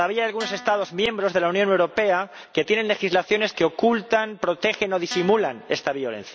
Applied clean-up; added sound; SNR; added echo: none; Guitar; 17 dB; none.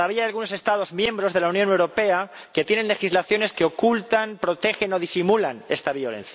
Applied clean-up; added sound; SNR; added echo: none; none; none; none.